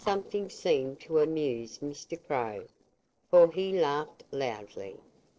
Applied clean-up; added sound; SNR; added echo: neural separator model SepFormer DNS4.